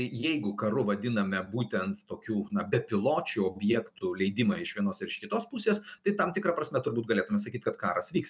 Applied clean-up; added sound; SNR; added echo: none; none; none; none.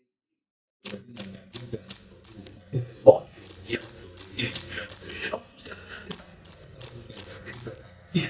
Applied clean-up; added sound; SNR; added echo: neural mask model DeepFilterNet 3.